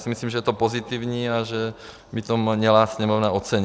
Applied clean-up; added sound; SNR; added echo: none; none; none; none.